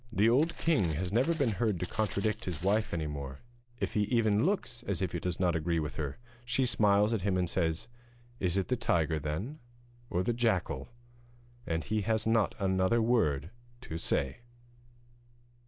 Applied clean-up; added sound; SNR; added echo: none; Walk, footsteps; 12 dB; none.